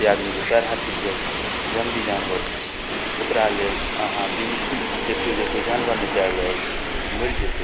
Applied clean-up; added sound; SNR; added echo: none; Subway, metro, underground; 0 dB; none.